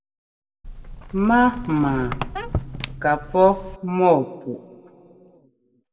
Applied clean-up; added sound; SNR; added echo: none; Squeak; 9 dB; reverberation time 1.7 s.